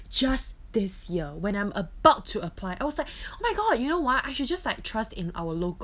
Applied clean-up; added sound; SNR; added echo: none; none; none; none.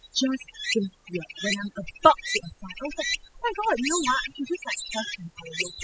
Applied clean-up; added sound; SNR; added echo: classical method spectral subtraction.